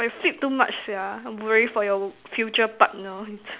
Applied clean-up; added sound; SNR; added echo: none; none; none; none.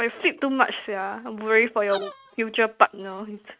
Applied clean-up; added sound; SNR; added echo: neural mask model RNNoise.